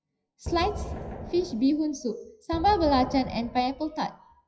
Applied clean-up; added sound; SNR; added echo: classical method WPE with log-MMSE.